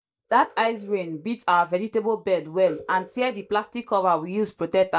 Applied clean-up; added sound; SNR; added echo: neural mask model DeepFilterNet 3.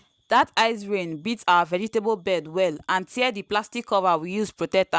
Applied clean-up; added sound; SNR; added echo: none; none; none; none.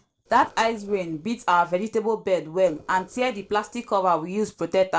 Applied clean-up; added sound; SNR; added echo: neural separator model SepFormer DNS4.